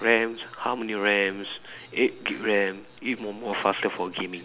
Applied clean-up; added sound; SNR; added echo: none; none; none; none.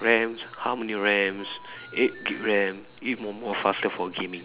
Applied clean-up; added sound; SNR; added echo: none; Telephone; 19 dB; none.